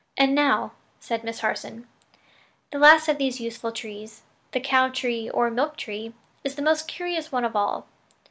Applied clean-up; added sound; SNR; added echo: none; none; none; none.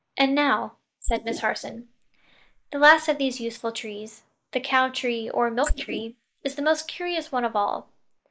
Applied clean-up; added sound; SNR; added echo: neural mask model Resemble Enhance denoiser.